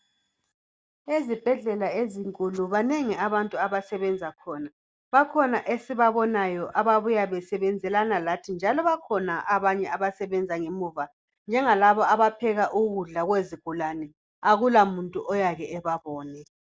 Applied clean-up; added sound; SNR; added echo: none; none; none; none.